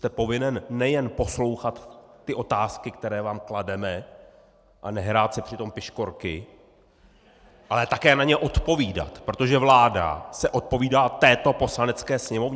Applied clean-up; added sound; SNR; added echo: none; none; none; none.